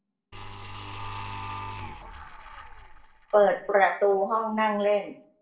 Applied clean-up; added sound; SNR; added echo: neural separator model SepFormer DNS4.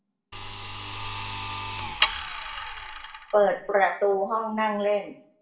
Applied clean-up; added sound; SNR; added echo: none; Sawing; 5 dB; reverberation time 0.4 s.